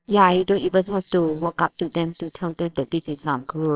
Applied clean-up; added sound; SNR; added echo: neural separator model SepFormer WHAMR!.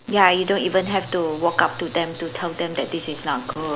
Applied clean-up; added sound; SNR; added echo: none; none; none; none.